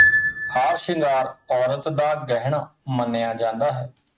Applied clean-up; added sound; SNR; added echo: neural mask model RNNoise.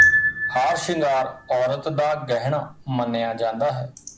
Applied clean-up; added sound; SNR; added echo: none; Piano; 2 dB; none.